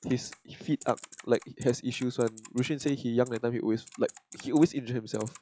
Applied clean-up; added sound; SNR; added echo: classical method log-MMSE.